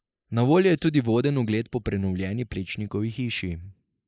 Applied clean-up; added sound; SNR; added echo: neural mask model Resemble Enhance denoiser.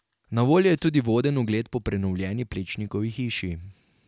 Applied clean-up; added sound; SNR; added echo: none; none; none; none.